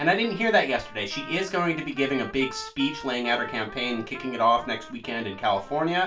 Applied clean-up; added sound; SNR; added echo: none; Trumpet; 16 dB; reverberation time 0.3 s.